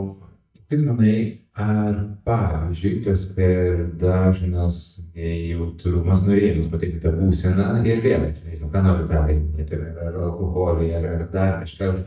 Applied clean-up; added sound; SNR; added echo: neural mask model DeepFilterNet 3.